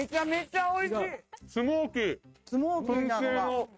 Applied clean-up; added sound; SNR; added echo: neural mask model RNNoise.